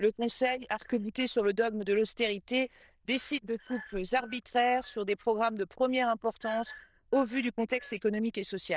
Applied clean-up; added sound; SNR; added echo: neural diffusion model UNIVERSE++.